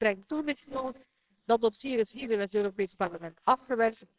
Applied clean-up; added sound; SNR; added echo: neural separator model SepFormer WHAMR!.